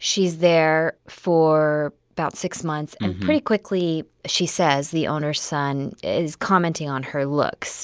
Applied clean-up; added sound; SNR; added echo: none; none; none; none.